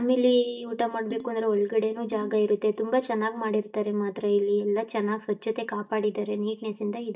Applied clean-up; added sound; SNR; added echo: neural mask model DeepFilterNet 3.